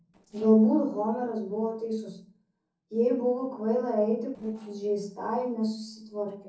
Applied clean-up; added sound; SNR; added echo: neural separator model SepFormer DNS4.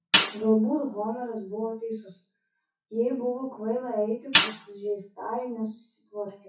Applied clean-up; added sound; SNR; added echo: classical method WPE with log-MMSE.